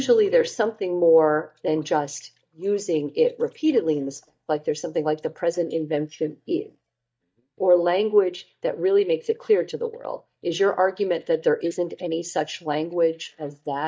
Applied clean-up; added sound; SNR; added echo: neural mask model DeepFilterNet 3.